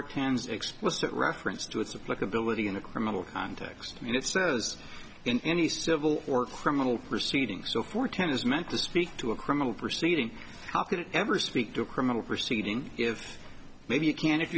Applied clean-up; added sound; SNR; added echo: none; none; none; none.